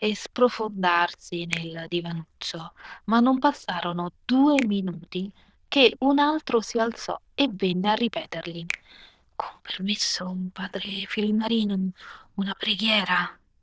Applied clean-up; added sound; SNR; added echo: neural diffusion model UNIVERSE++.